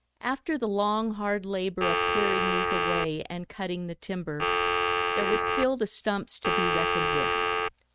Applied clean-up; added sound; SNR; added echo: neural mask model RNNoise.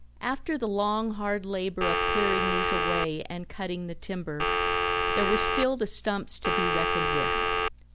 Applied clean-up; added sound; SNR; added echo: none; Telephone; -5 dB; none.